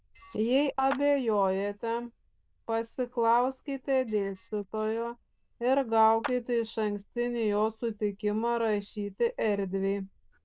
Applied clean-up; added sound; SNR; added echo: neural diffusion model UNIVERSE++.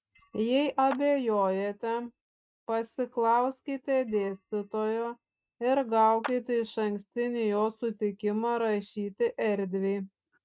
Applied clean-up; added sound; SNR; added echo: neural mask model RNNoise.